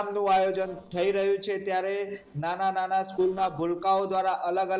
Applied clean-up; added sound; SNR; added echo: neural separator model SepFormer DNS4.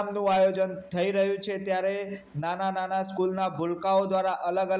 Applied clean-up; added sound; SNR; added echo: none; none; none; none.